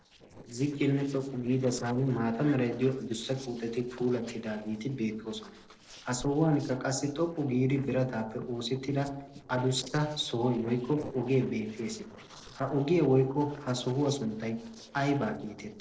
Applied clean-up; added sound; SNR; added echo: neural separator model SepFormer DNS4.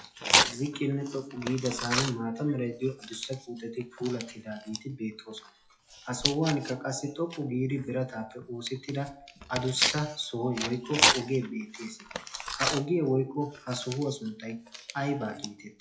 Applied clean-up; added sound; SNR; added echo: classical method WPE with log-MMSE.